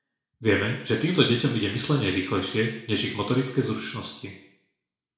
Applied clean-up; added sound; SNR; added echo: none; none; none; reverberation time 0.6 s.